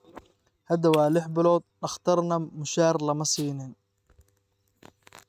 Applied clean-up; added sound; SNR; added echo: neural mask model RNNoise.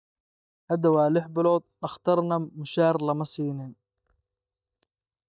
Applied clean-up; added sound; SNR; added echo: neural mask model DeepFilterNet 3.